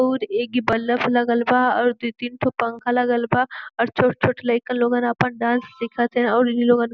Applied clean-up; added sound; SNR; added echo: none; none; none; none.